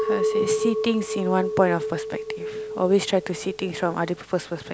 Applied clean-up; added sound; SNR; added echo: none; Chink, clink; 3 dB; none.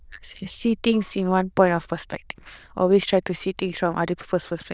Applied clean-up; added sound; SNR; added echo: neural diffusion model UNIVERSE++.